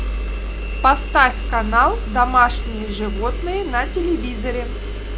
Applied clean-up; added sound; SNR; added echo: none; Engine; 4 dB; none.